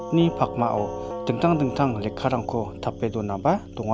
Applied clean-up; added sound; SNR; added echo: none; Doorbell; 9 dB; none.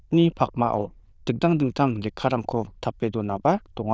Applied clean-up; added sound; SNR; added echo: neural diffusion model UNIVERSE++.